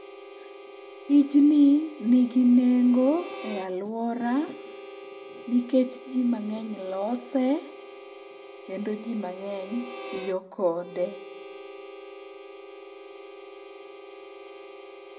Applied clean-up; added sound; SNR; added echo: none; Harmonica; 16 dB; reverberation time 0.4 s.